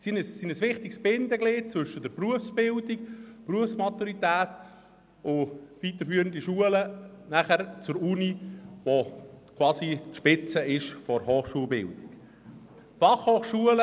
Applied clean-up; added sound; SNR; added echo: none; none; none; none.